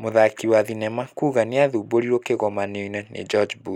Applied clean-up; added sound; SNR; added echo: neural mask model Resemble Enhance denoiser.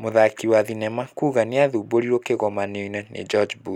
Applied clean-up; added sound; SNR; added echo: none; none; none; none.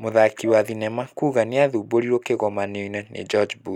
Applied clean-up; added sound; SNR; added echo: neural mask model DeepFilterNet 3.